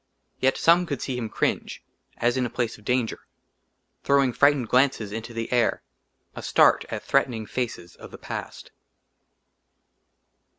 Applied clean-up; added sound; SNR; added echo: none; none; none; none.